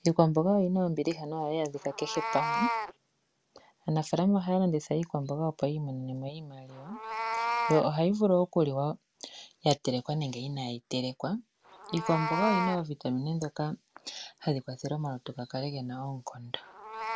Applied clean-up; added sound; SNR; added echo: none; Meow; 8 dB; none.